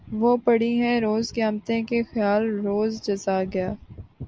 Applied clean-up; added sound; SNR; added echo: none; none; none; none.